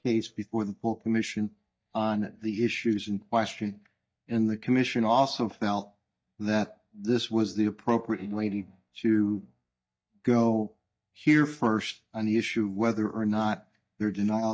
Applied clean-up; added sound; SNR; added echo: neural mask model DeepFilterNet 3.